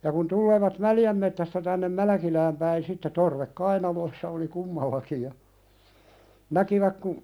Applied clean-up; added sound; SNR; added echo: none; none; none; none.